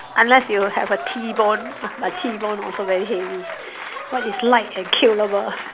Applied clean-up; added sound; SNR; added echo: none; Applause / Crowd; 12 dB; none.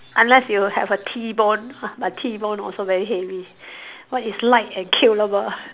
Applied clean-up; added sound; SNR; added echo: none; none; none; none.